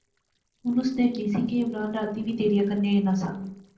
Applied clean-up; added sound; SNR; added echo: neural separator model SepFormer DNS4.